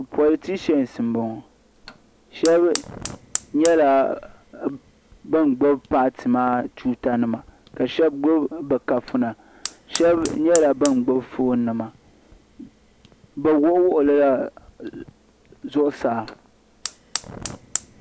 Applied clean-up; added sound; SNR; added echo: none; Fire; 16 dB; none.